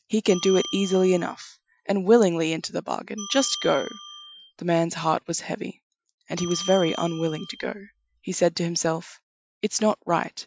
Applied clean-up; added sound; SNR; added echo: classical method Wiener filter.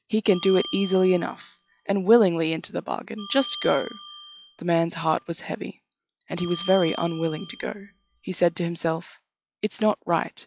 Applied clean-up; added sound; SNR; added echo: classical method log-MMSE.